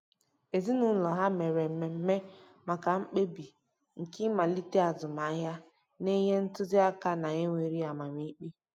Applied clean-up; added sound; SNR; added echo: none; none; none; none.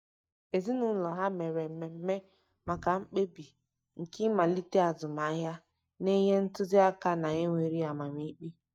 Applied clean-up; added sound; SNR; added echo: neural mask model DeepFilterNet 3.